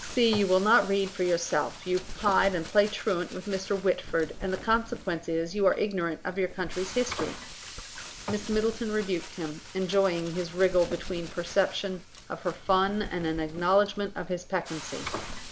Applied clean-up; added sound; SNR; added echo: none; Frying (food) + Wind; 12 dB; none.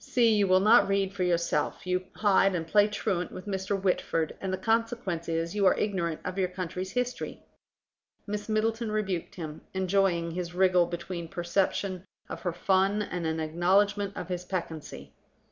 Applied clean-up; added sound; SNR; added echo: none; none; none; none.